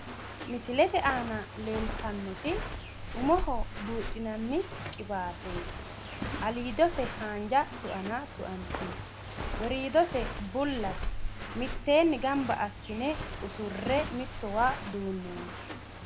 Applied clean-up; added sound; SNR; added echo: none; Walk, footsteps; 6 dB; none.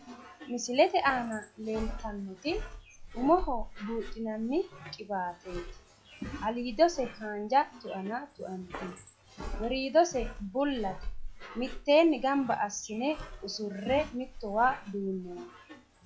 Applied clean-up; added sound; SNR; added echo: classical method log-MMSE.